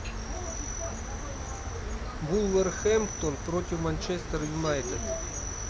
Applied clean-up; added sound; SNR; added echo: none; Cricket; 4 dB; none.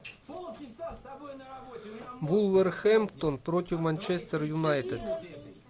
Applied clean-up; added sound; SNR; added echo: none; none; none; none.